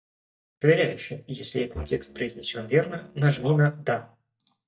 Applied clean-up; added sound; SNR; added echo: neural mask model DeepFilterNet 3.